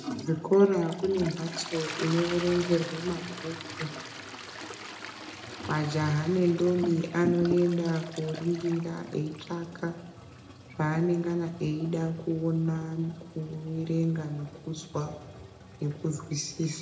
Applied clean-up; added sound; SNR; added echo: none; Toilet flush; 12 dB; reverberation time 0.6 s.